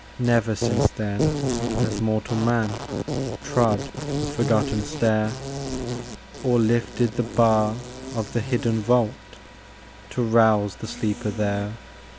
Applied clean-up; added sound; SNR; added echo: none; Insect; 5 dB; none.